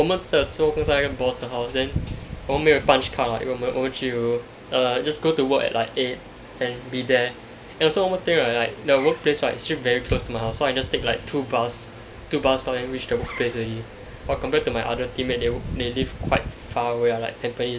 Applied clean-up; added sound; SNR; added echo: none; Zipper (clothing); 19 dB; none.